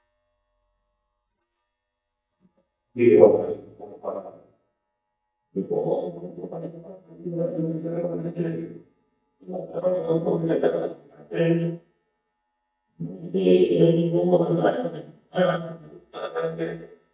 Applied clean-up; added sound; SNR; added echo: neural mask model DeepFilterNet 3.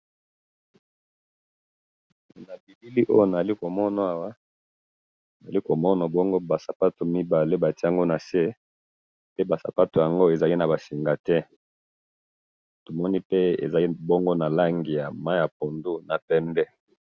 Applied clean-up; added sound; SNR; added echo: none; none; none; none.